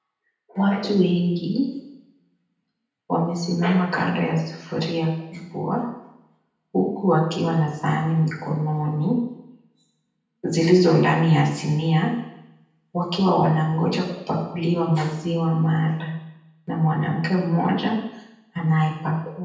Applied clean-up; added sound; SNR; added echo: none; none; none; reverberation time 0.9 s.